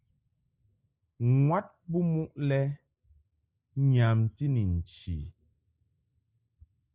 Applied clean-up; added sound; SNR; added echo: neural mask model Resemble Enhance denoiser.